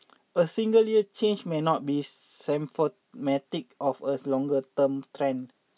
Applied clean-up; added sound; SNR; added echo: none; none; none; none.